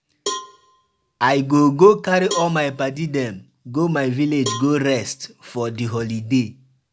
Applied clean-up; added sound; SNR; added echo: none; Cowbell; 15 dB; none.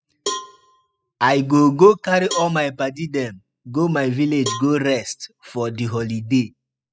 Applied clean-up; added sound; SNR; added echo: classical method spectral subtraction.